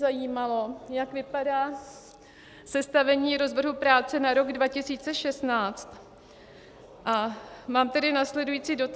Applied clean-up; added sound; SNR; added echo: none; none; none; none.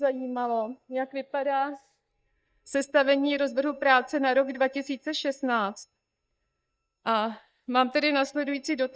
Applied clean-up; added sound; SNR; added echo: neural mask model DeepFilterNet 3.